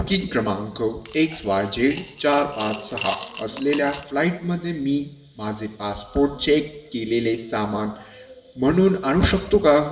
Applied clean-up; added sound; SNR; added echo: none; Coin (dropping) / Glass; 15 dB; reverberation time 0.8 s.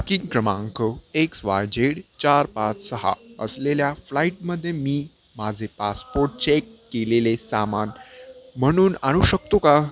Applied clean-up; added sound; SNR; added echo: none; none; none; none.